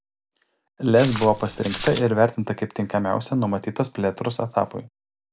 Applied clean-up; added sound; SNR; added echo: none; Walk, footsteps; 10 dB; none.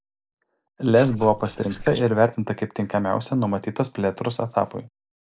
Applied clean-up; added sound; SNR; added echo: neural mask model Resemble Enhance denoiser.